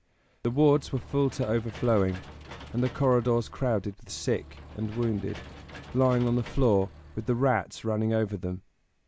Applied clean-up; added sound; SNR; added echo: none; Engine / Mechanisms; 17 dB; none.